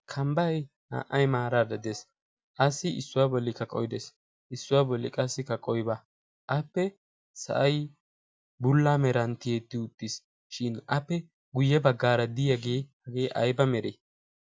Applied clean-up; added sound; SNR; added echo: none; none; none; none.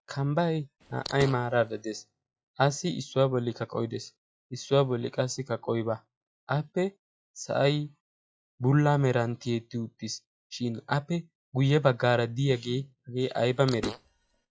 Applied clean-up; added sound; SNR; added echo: classical method log-MMSE.